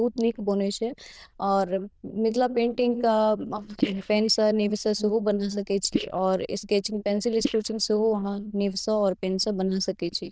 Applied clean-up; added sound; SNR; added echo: neural diffusion model UNIVERSE++.